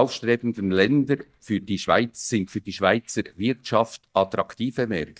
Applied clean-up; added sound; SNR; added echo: neural mask model DeepFilterNet 3.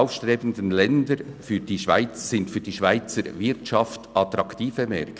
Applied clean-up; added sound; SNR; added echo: none; none; none; none.